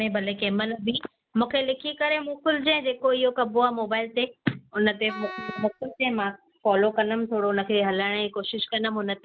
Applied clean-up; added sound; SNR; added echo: none; Wind instrument, woodwind instrument; 14 dB; none.